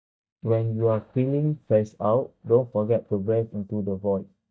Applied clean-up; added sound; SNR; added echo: neural mask model DeepFilterNet 3.